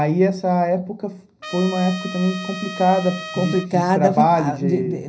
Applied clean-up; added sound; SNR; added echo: none; Trumpet; 13 dB; reverberation time 0.5 s.